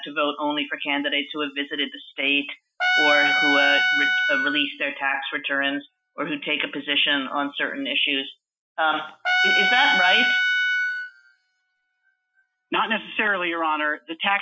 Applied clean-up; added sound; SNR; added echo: classical method Wiener filter.